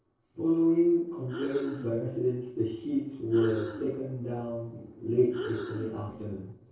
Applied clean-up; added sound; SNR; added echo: neural separator model SepFormer DNS4.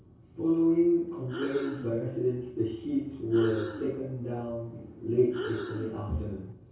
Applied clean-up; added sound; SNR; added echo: none; Breathing; 13 dB; reverberation time 0.6 s.